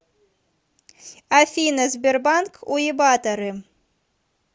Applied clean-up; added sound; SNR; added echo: none; none; none; none.